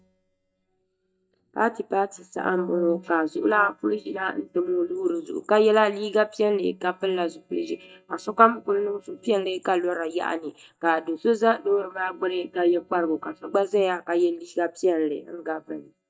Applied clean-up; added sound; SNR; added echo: neural mask model DeepFilterNet 3.